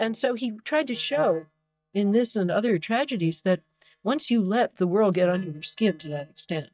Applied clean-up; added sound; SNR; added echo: neural mask model DeepFilterNet 3.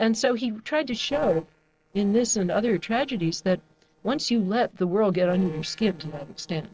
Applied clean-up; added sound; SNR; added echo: neural separator model SepFormer DNS4.